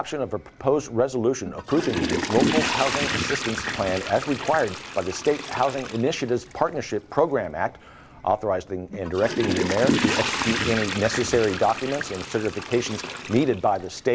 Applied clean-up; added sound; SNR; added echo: none; Toilet flush / Water; 5 dB; none.